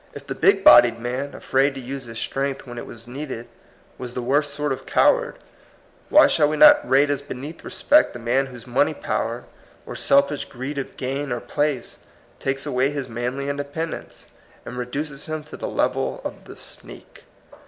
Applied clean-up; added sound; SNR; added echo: none; none; none; none.